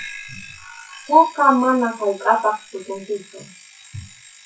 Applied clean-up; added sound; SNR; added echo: classical method WPE with log-MMSE.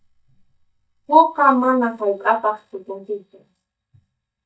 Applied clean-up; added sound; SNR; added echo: neural mask model DeepFilterNet 3.